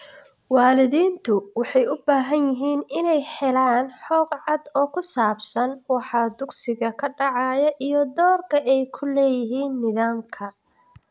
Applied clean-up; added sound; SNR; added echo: none; none; none; none.